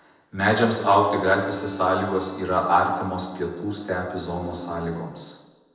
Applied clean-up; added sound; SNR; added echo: none; Bowed string instrument; 16 dB; reverberation time 0.9 s.